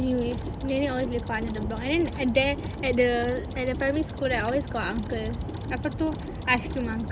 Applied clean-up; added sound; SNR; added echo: none; Mechanisms; 16 dB; none.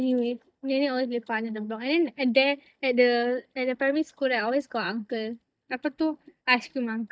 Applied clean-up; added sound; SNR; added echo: neural mask model DeepFilterNet 3.